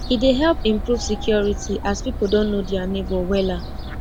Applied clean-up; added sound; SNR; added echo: none; Fowl; 7 dB; none.